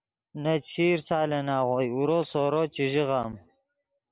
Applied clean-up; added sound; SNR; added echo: none; none; none; none.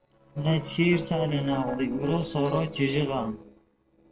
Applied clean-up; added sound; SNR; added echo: neural separator model SepFormer DNS4.